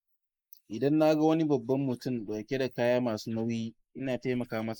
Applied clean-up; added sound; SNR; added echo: neural mask model Resemble Enhance denoiser.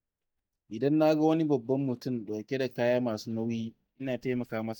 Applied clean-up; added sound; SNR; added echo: neural mask model DeepFilterNet 3.